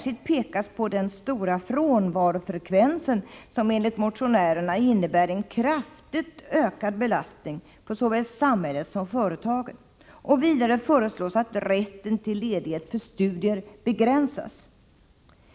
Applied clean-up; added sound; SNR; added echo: none; none; none; none.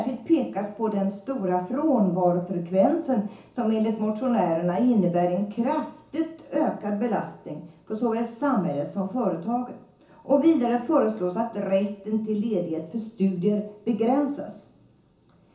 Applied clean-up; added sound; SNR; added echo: none; none; none; reverberation time 0.7 s.